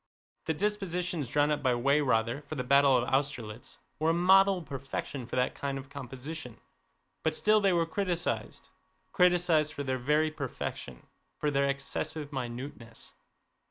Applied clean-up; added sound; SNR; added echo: none; none; none; none.